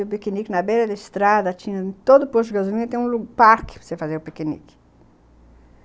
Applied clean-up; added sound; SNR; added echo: none; none; none; none.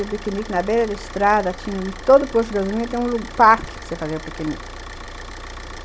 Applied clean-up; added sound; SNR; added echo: none; Idling / Car; 13 dB; none.